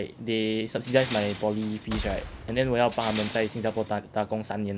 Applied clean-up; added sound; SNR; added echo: none; Boom + Tools; 10 dB; none.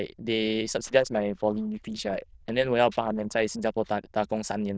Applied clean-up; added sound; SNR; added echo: neural diffusion model UNIVERSE++.